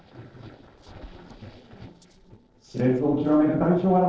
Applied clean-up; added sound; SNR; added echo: neural separator model SepFormer DNS4.